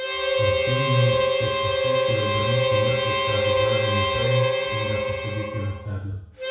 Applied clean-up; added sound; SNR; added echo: none; Harmonica; -5 dB; reverberation time 0.6 s.